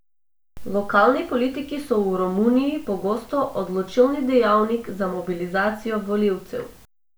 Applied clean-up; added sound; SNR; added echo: none; none; none; none.